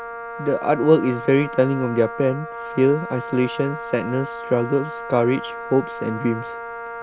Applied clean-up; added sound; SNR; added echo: none; Wind instrument, woodwind instrument; 10 dB; none.